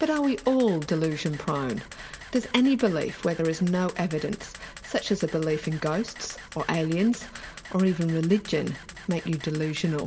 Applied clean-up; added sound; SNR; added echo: none; Camera; 18 dB; reverberation time 1.2 s.